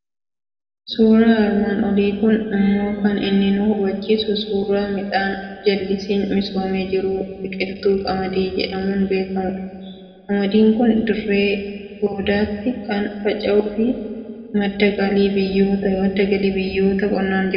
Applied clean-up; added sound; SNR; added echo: none; none; none; reverberation time 2.1 s.